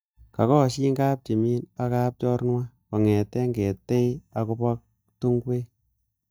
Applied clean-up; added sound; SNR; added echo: neural mask model DeepFilterNet 3.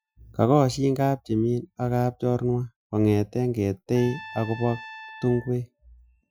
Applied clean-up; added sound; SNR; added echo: classical method Wiener filter.